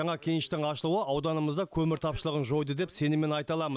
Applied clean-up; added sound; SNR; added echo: none; none; none; none.